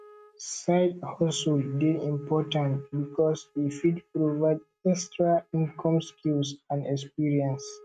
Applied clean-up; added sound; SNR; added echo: neural mask model RNNoise.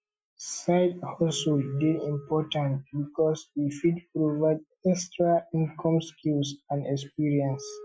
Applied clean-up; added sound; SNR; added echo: classical method Wiener filter.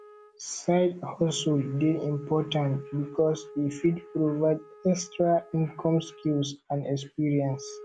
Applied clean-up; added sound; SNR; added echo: none; Wind instrument, woodwind instrument; 19 dB; none.